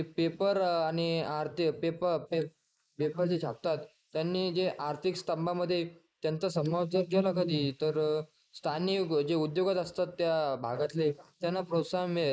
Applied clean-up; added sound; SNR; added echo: neural mask model Resemble Enhance denoiser.